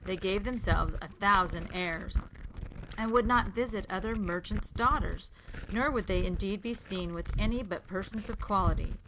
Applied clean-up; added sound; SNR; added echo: none; Glass; 3 dB; none.